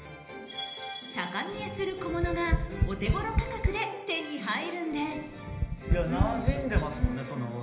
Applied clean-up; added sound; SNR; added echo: none; Tap; -3 dB; reverberation time 1.0 s.